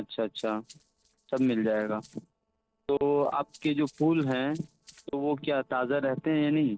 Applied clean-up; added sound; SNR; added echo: neural separator model SepFormer DNS4.